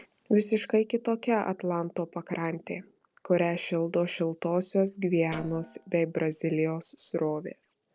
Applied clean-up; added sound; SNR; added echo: neural separator model SepFormer DNS4.